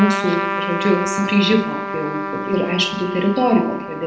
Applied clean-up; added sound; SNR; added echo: none; Trumpet; 5 dB; reverberation time 0.8 s.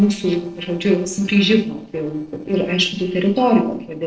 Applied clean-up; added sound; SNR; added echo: neural separator model SepFormer DNS4.